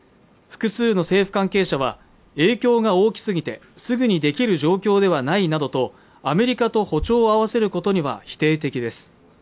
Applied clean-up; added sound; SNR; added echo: none; none; none; none.